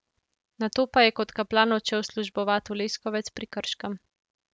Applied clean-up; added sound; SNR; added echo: none; none; none; none.